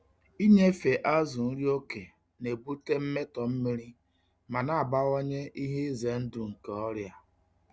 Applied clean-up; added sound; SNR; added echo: none; none; none; none.